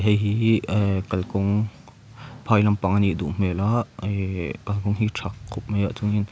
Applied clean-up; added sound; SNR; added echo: none; none; none; none.